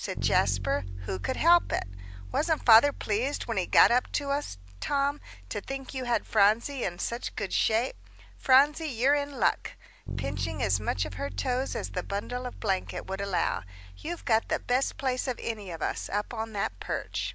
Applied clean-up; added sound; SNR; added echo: none; Bass guitar; 10 dB; none.